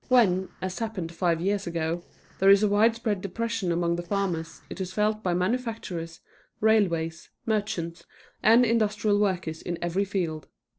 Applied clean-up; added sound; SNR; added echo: neural separator model SepFormer DNS4.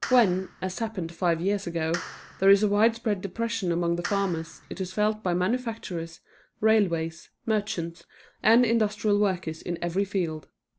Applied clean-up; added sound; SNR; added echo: none; Clapping; 15 dB; none.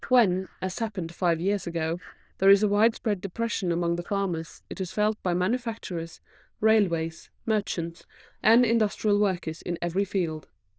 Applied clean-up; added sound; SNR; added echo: neural diffusion model UNIVERSE++.